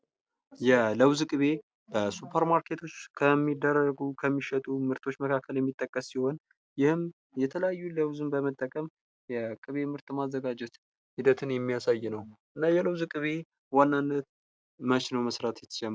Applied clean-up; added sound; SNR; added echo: none; none; none; none.